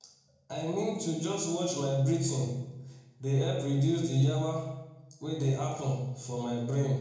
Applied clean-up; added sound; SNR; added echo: none; none; none; reverberation time 0.8 s.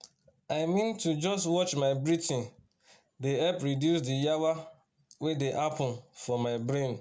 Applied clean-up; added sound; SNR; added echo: none; none; none; none.